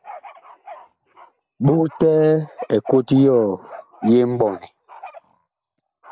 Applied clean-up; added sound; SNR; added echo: neural mask model Resemble Enhance denoiser.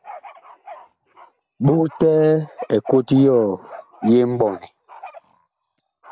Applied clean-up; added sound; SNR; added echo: none; Bark; 20 dB; none.